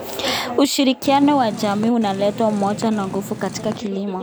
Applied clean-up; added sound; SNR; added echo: none; Purr; 13 dB; none.